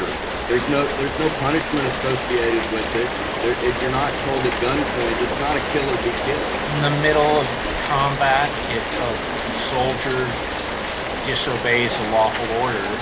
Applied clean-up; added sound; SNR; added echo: none; Rain; 2 dB; none.